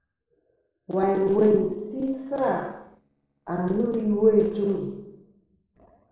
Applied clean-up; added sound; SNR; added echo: neural separator model SepFormer DNS4.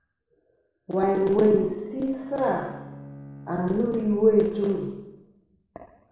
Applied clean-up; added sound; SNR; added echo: none; Bowed string instrument; 20 dB; reverberation time 1.0 s.